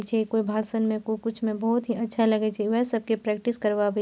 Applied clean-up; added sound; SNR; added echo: none; none; none; none.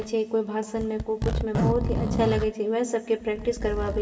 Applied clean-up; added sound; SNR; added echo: none; Zipper (clothing); 3 dB; reverberation time 2.0 s.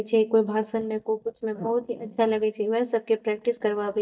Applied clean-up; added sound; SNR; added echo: neural mask model DeepFilterNet 3.